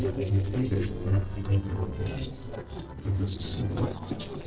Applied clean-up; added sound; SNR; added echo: neural separator model SepFormer DNS4.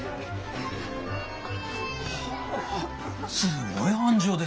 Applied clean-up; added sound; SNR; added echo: none; none; none; none.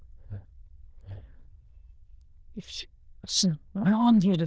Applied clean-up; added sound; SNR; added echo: neural diffusion model UNIVERSE++.